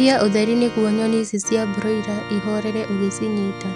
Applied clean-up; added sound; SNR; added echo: none; Organ; 12 dB; none.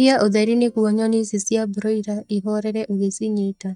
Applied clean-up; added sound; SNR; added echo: neural mask model DeepFilterNet 3.